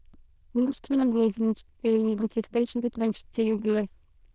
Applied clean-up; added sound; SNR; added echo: neural diffusion model UNIVERSE++.